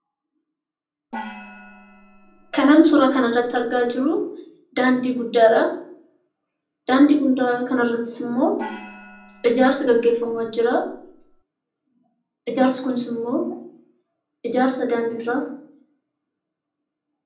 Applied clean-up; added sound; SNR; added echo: none; Gong; 18 dB; reverberation time 0.6 s.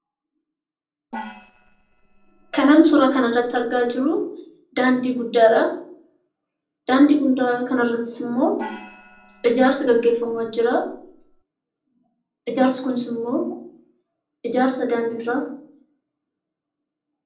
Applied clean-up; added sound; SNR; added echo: neural separator model SepFormer DNS4.